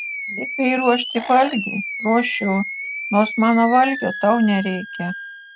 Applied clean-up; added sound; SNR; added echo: classical method spectral subtraction.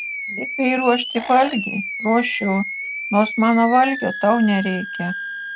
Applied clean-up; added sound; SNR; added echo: none; Animal; 9 dB; none.